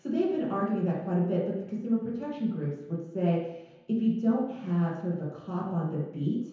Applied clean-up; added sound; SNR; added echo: none; none; none; reverberation time 0.9 s.